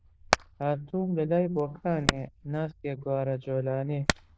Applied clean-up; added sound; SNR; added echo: neural diffusion model UNIVERSE++.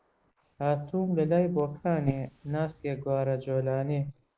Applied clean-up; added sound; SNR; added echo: neural mask model Resemble Enhance denoiser.